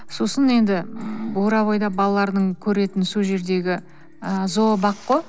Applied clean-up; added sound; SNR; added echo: none; Breathing; 17 dB; none.